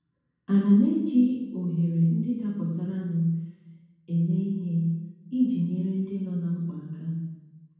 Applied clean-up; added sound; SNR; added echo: none; none; none; reverberation time 1.1 s.